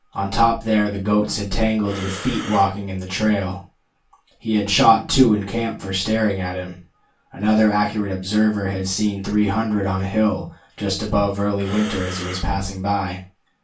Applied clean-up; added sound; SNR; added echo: none; Breathing; 12 dB; reverberation time 0.2 s.